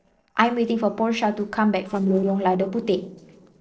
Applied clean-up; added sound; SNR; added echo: neural separator model SepFormer DNS4.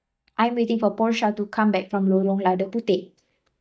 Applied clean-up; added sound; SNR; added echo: neural mask model DeepFilterNet 3.